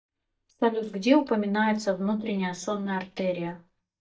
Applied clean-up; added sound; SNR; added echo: neural mask model DeepFilterNet 3.